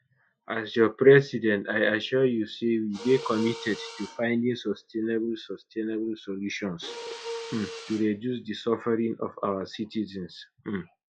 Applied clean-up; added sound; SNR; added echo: classical method log-MMSE.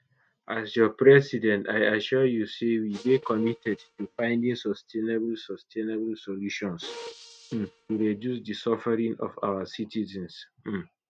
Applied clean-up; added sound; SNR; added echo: neural mask model RNNoise.